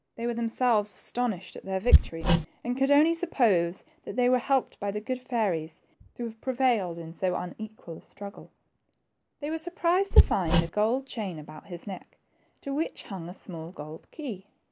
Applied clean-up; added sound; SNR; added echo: none; Hammer; -5 dB; none.